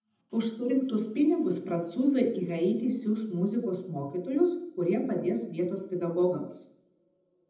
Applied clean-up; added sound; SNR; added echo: none; none; none; reverberation time 0.8 s.